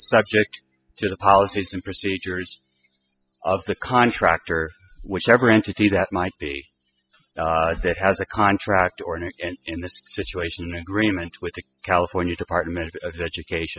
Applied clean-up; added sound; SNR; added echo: classical method spectral subtraction.